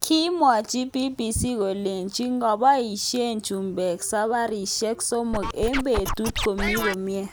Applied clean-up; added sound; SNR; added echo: none; Scratching (performance technique); 3 dB; none.